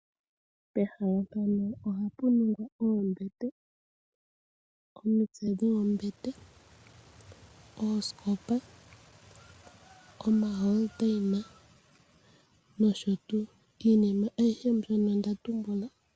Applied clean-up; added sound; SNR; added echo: none; none; none; none.